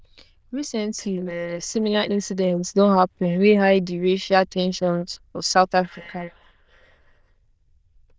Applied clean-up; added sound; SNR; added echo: neural diffusion model UNIVERSE++.